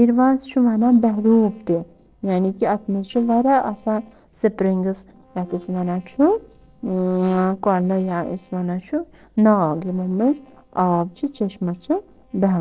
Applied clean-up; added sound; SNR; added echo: neural separator model SepFormer DNS4.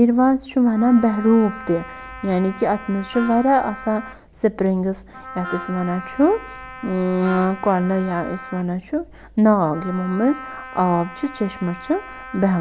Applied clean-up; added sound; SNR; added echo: none; Wind instrument, woodwind instrument + Wind instrument, woodwind instrument; 15 dB; none.